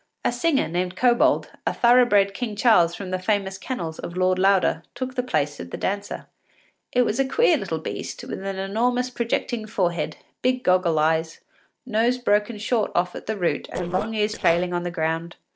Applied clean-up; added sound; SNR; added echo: neural separator model SepFormer DNS4.